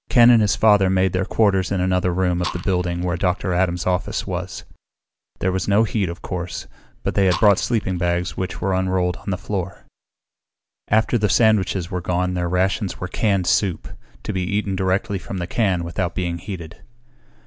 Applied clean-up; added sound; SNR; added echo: none; Fire; 16 dB; none.